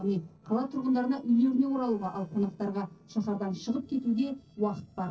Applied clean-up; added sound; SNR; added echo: neural separator model SepFormer DNS4.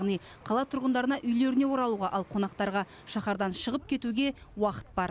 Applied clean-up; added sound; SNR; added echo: none; none; none; none.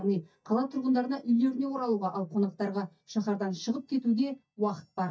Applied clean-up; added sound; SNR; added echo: neural mask model DeepFilterNet 3.